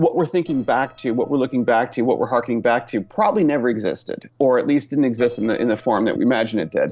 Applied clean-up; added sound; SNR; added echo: neural separator model SepFormer DNS4.